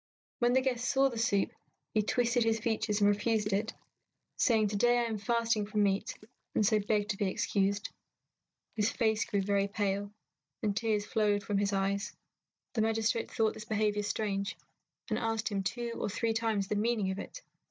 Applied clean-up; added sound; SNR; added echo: neural mask model DeepFilterNet 3.